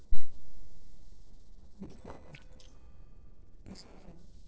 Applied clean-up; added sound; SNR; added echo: neural separator model SepFormer DNS4.